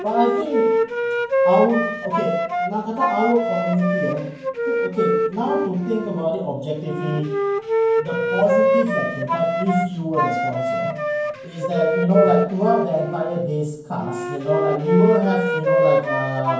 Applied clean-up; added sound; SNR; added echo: none; Wind instrument, woodwind instrument; -1 dB; reverberation time 0.9 s.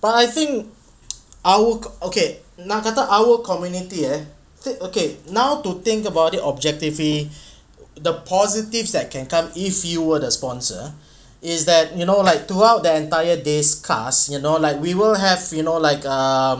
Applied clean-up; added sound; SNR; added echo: none; none; none; none.